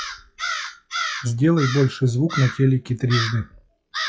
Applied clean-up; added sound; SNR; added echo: classical method log-MMSE.